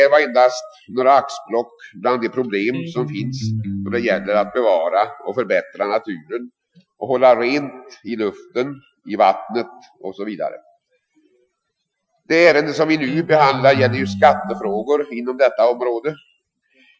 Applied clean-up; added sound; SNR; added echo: classical method Wiener filter.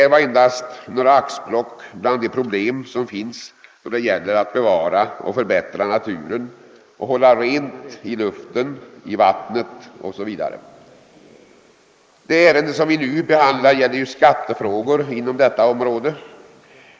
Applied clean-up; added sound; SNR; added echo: neural mask model Resemble Enhance denoiser.